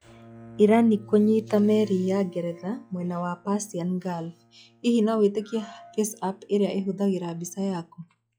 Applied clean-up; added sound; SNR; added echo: classical method log-MMSE.